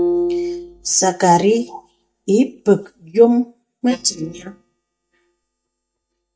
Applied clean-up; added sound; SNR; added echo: neural mask model DeepFilterNet 3.